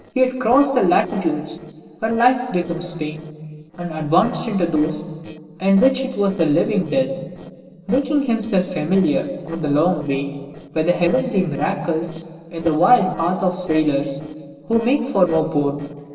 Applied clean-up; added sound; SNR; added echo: neural separator model SepFormer DNS4.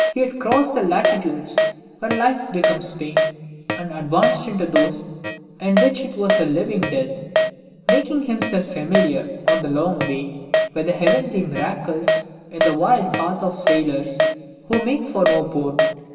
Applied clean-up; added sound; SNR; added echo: none; Keyboard (musical); 1 dB; reverberation time 2.3 s.